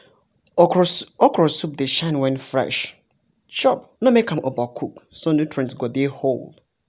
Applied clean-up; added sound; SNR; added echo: none; none; none; none.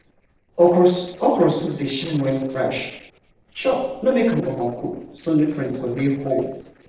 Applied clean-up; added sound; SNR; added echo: neural separator model SepFormer DNS4.